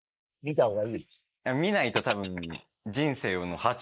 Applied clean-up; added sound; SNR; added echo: neural mask model Resemble Enhance denoiser.